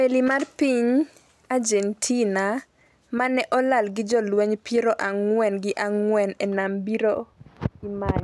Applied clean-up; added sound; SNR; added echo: none; none; none; none.